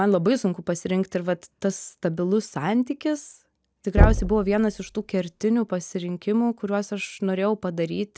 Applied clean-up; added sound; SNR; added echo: none; Knock / Wood; 0 dB; none.